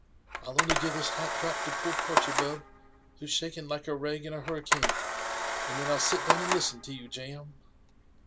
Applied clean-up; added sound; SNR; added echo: none; Camera; -3 dB; none.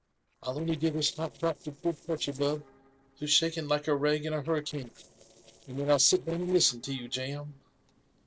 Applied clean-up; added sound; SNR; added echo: neural separator model SepFormer DNS4.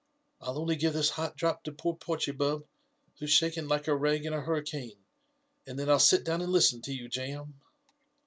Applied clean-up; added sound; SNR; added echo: none; none; none; none.